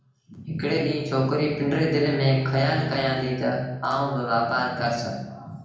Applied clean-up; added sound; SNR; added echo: none; Bowed string instrument; 16 dB; reverberation time 0.9 s.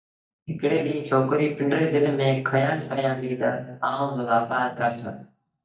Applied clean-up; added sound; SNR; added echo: neural mask model DeepFilterNet 3.